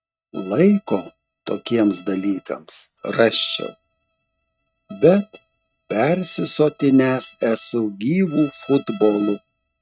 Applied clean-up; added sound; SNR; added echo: neural mask model RNNoise.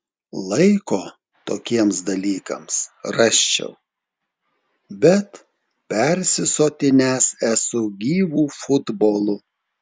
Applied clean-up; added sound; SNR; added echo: none; none; none; none.